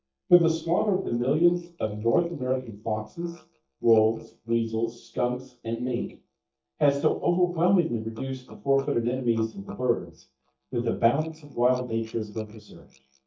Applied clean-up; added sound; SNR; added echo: neural mask model DeepFilterNet 3.